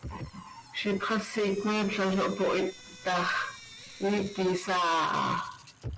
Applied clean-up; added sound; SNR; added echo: none; Drip / Sink (filling or washing); 20 dB; none.